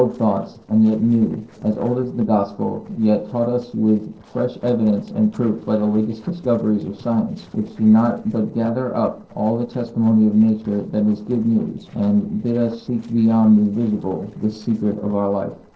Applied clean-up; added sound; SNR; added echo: neural separator model SepFormer DNS4.